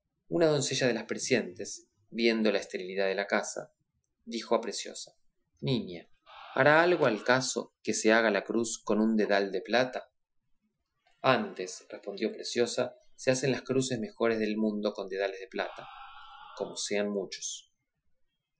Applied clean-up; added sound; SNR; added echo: classical method Wiener filter.